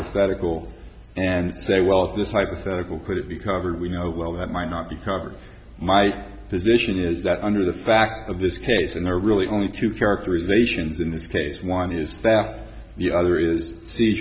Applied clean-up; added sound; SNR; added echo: none; none; none; none.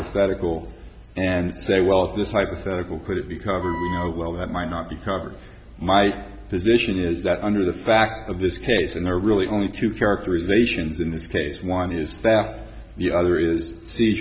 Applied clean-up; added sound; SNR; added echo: none; Wind instrument, woodwind instrument; 10 dB; none.